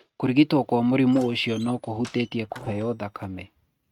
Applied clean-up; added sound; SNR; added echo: neural mask model RNNoise.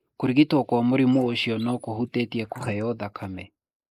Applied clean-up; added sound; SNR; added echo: neural mask model Resemble Enhance denoiser.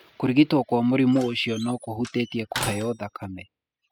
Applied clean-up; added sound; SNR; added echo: classical method spectral subtraction.